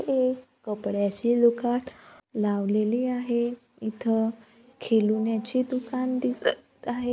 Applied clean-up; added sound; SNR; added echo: none; none; none; none.